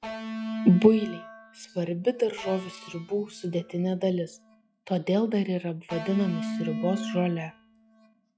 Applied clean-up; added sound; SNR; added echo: classical method log-MMSE.